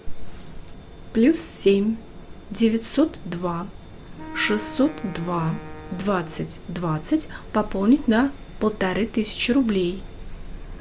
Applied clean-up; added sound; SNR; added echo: none; Wind instrument, woodwind instrument; 15 dB; none.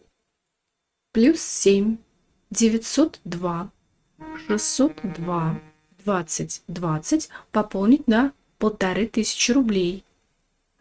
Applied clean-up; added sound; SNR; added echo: neural mask model RNNoise.